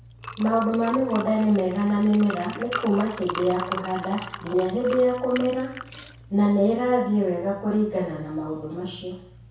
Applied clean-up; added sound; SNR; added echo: none; Liquid; 14 dB; reverberation time 0.6 s.